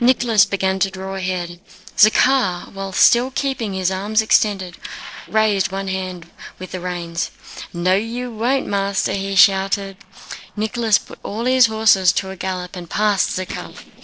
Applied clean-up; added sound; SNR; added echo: neural separator model SepFormer DNS4.